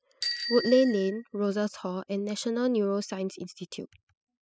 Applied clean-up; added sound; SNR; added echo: classical method spectral subtraction.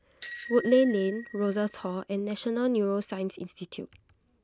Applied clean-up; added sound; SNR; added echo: none; Bicycle bell; 11 dB; none.